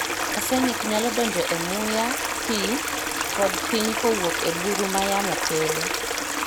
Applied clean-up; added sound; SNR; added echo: none; Stream; 0 dB; none.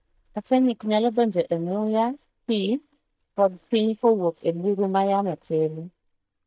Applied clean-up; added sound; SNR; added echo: neural mask model DeepFilterNet 3.